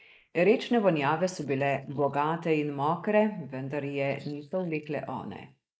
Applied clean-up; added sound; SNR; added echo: neural mask model Resemble Enhance denoiser.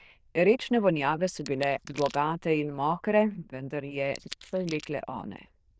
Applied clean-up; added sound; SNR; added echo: neural diffusion model UNIVERSE++.